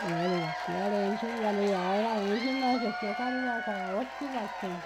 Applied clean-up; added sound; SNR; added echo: none; Applause / Crowd / Cheering; 5 dB; none.